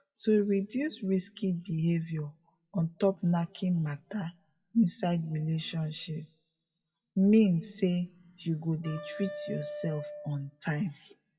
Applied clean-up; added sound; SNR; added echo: classical method WPE with log-MMSE.